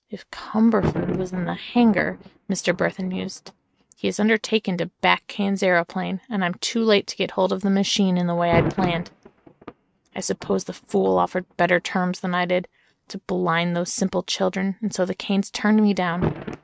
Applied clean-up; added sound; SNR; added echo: neural mask model RNNoise.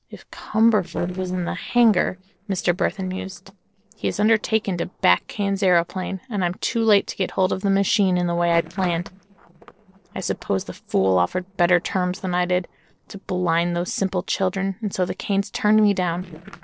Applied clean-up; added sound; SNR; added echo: neural separator model SepFormer DNS4.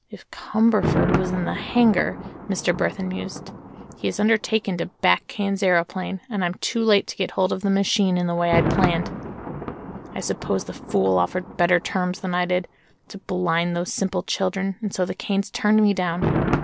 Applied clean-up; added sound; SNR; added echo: none; Thunder; 7 dB; none.